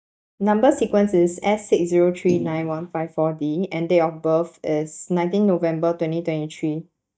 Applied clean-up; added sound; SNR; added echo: neural mask model DeepFilterNet 3.